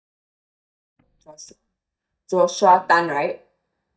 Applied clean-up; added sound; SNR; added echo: neural mask model DeepFilterNet 3.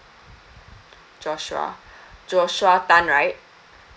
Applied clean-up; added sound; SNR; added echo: none; none; none; none.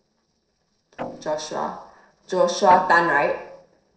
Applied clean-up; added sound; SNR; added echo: neural separator model SepFormer DNS4.